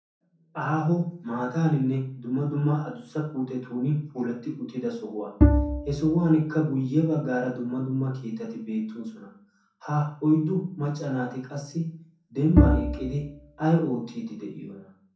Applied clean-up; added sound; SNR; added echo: none; Bowed string instrument; -3 dB; reverberation time 0.5 s.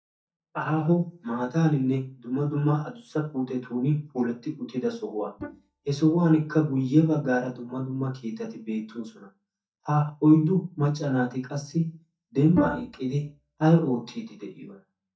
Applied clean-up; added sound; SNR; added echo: neural mask model DeepFilterNet 3.